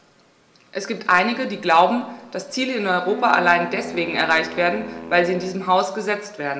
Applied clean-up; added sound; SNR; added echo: none; Wind instrument, woodwind instrument; 14 dB; reverberation time 1.5 s.